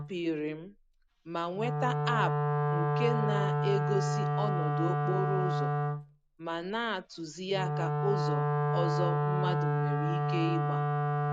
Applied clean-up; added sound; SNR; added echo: none; Wind instrument, woodwind instrument; -5 dB; none.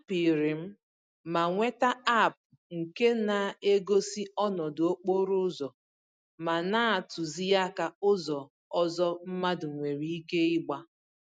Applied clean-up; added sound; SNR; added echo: none; none; none; none.